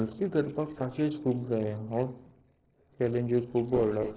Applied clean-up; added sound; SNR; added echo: neural separator model SepFormer DNS4.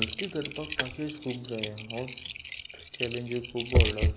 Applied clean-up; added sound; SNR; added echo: none; Typing; -5 dB; none.